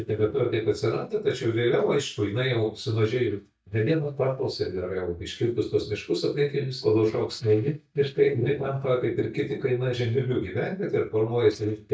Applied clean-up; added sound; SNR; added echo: neural mask model DeepFilterNet 3.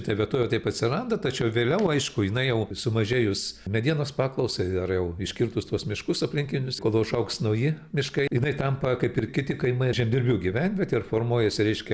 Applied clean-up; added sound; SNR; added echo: none; none; none; none.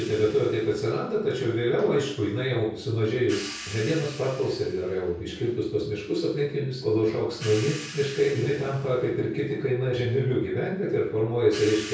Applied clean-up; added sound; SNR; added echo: none; Hi-hat; 18 dB; reverberation time 0.6 s.